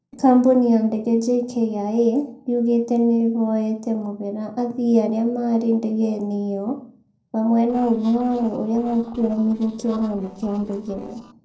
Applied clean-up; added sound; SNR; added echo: neural separator model SepFormer DNS4.